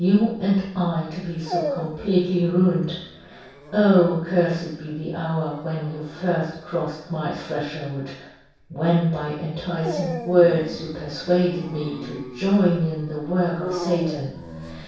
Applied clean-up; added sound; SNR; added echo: none; Dog; 13 dB; reverberation time 0.7 s.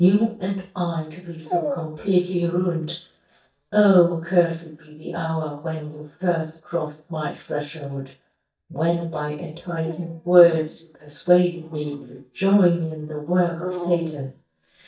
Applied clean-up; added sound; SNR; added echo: neural mask model DeepFilterNet 3.